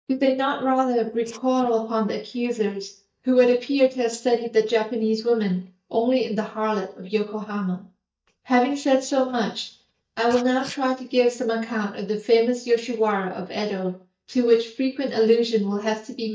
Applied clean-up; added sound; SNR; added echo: neural mask model DeepFilterNet 3.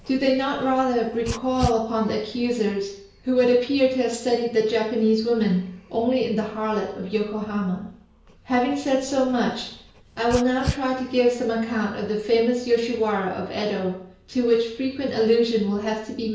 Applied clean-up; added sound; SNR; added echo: none; Dog; 16 dB; reverberation time 0.5 s.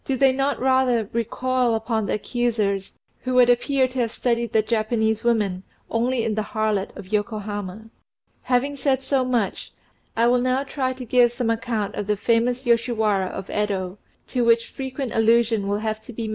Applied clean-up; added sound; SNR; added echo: none; none; none; none.